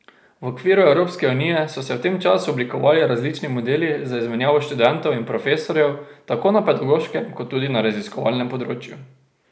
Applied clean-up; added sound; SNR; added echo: none; none; none; none.